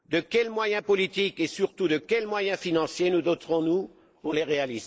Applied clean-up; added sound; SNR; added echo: neural mask model Resemble Enhance denoiser.